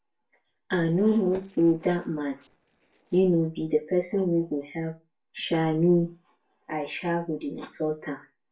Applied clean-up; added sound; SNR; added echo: neural separator model SepFormer DNS4.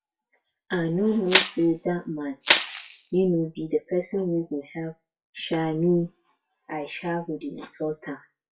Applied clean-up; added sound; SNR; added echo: classical method WPE with log-MMSE.